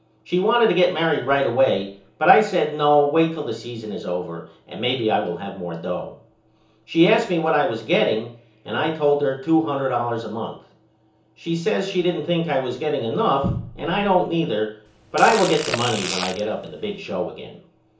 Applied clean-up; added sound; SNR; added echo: none; Fart; 9 dB; reverberation time 0.7 s.